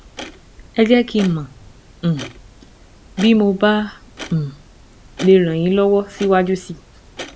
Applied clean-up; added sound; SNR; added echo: none; Clock; 19 dB; none.